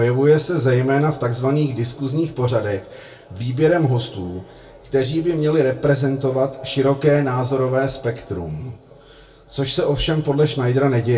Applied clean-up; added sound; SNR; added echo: none; none; none; reverberation time 0.2 s.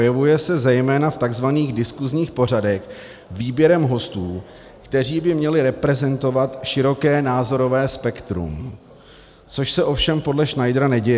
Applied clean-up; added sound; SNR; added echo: none; none; none; none.